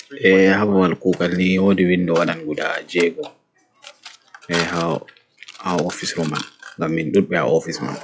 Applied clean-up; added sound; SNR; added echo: classical method log-MMSE.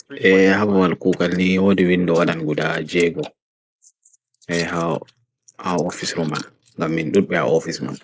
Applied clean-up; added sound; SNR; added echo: neural mask model Resemble Enhance denoiser.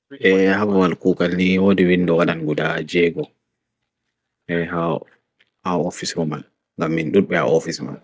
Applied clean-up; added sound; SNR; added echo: neural mask model DeepFilterNet 3.